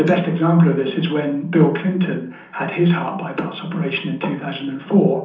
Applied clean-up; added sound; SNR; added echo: none; none; none; reverberation time 0.6 s.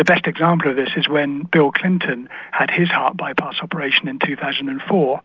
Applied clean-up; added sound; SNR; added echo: none; none; none; none.